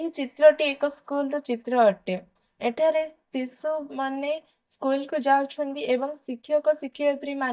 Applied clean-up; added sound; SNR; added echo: neural mask model DeepFilterNet 3.